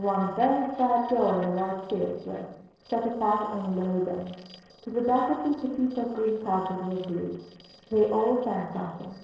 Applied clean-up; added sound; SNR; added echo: neural separator model SepFormer DNS4.